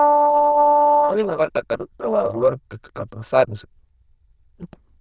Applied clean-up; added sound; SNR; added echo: neural diffusion model UNIVERSE++.